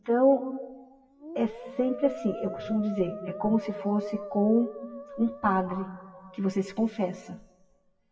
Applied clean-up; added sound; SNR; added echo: classical method WPE with log-MMSE.